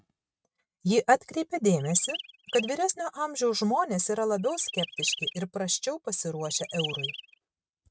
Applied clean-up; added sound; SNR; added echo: neural mask model RNNoise.